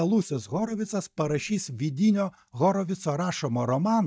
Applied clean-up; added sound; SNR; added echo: neural mask model DeepFilterNet 3.